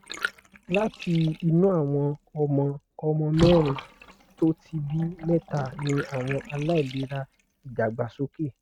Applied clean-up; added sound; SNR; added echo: neural mask model RNNoise.